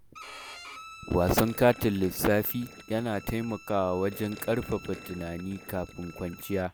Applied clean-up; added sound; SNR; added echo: none; Bowed string instrument + Gurgling; 17 dB; none.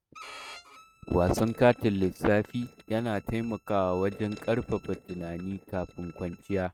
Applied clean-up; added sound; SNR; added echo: neural mask model RNNoise.